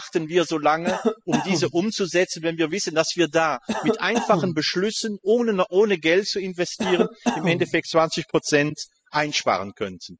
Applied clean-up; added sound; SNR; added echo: classical method spectral subtraction.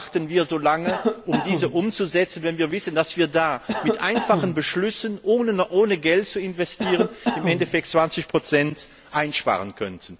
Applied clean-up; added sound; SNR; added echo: none; Cough; 6 dB; none.